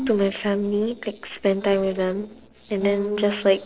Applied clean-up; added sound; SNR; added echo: neural separator model SepFormer DNS4.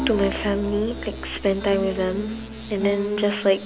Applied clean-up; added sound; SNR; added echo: none; Piano; 8 dB; none.